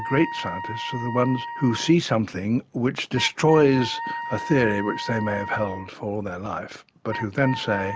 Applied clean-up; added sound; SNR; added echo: none; Wind instrument, woodwind instrument; 10 dB; none.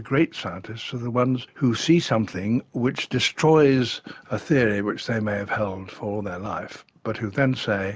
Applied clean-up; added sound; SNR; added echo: none; none; none; none.